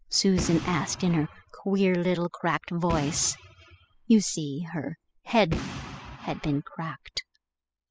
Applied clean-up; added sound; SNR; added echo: classical method spectral subtraction.